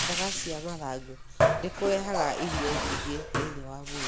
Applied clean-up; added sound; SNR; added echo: none; Bathtub (filling or washing); -3 dB; none.